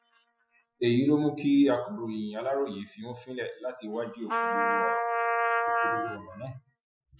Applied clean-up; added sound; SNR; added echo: classical method Wiener filter.